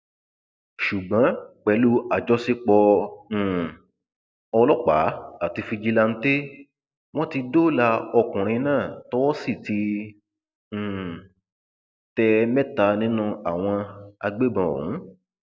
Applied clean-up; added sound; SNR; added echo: none; none; none; none.